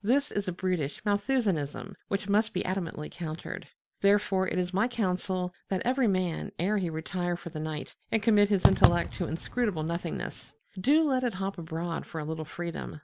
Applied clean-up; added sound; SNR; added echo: none; Fireworks; 0 dB; none.